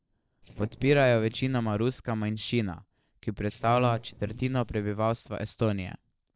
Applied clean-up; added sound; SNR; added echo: neural separator model SepFormer DNS4.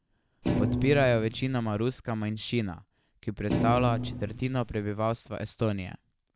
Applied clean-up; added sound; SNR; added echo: none; Thump, thud; 1 dB; none.